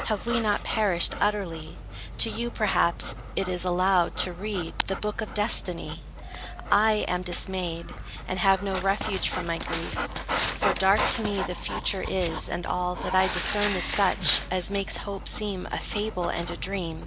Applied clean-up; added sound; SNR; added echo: none; Dog; 6 dB; none.